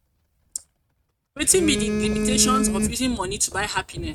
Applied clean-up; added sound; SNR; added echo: neural mask model RNNoise.